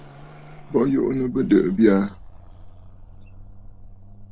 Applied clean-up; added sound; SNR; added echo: none; Car passing by / Accelerating, revving, vroom; 17 dB; none.